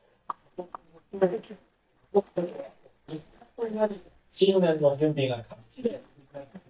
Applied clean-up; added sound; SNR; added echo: neural mask model DeepFilterNet 3.